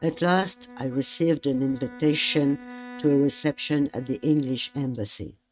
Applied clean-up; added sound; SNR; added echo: neural mask model RNNoise.